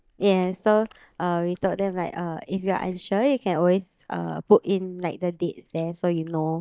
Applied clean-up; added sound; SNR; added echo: neural mask model DeepFilterNet 3.